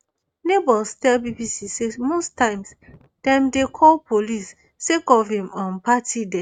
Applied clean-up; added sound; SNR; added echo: neural mask model RNNoise.